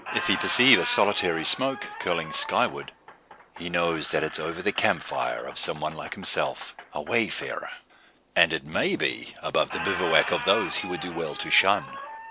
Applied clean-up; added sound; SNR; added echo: none; Squeak; 11 dB; none.